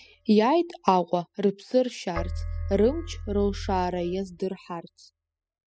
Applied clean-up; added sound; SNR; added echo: classical method spectral subtraction.